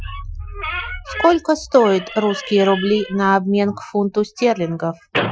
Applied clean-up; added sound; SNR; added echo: classical method Wiener filter.